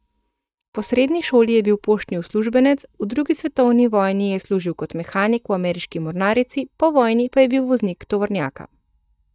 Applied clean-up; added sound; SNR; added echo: neural mask model DeepFilterNet 3.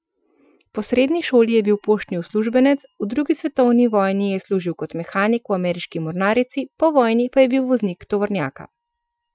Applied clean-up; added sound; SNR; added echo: classical method Wiener filter.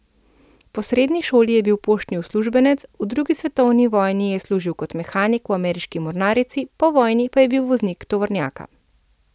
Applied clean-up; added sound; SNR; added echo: none; none; none; none.